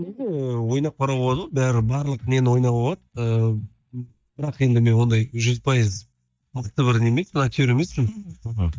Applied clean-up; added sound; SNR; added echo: neural mask model DeepFilterNet 3.